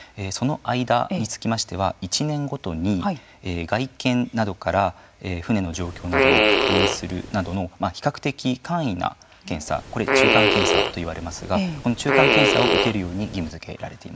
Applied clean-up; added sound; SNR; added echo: none; Fart; -4 dB; none.